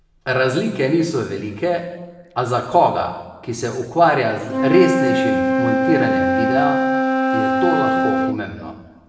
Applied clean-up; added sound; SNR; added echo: none; Wind instrument, woodwind instrument; 1 dB; reverberation time 1.1 s.